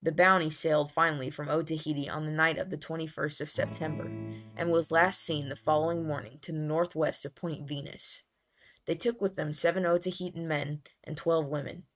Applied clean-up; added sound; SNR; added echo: neural mask model RNNoise.